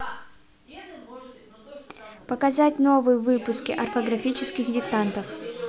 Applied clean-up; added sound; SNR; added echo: none; none; none; none.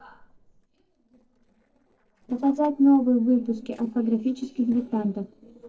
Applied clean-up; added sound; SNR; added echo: neural separator model SepFormer DNS4.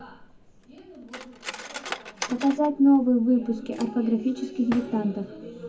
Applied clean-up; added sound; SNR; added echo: none; Cutlery, silverware; 15 dB; reverberation time 0.4 s.